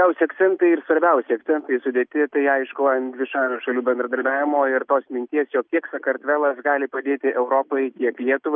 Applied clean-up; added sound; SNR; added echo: none; none; none; none.